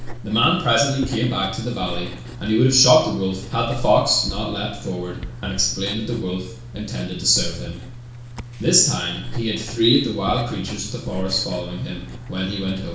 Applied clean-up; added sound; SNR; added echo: none; Writing; 10 dB; reverberation time 0.6 s.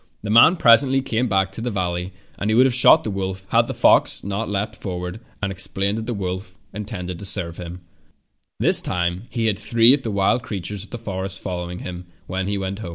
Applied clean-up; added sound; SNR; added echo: none; none; none; none.